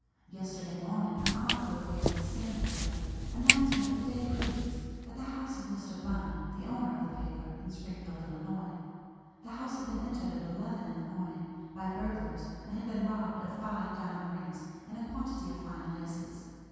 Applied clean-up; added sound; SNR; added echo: none; Walk, footsteps; -3 dB; reverberation time 2.1 s.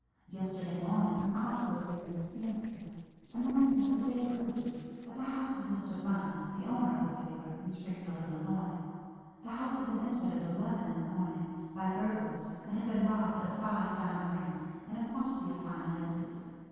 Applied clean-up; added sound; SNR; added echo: neural separator model SepFormer DNS4.